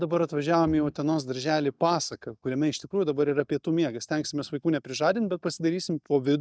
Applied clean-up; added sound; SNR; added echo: neural mask model DeepFilterNet 3.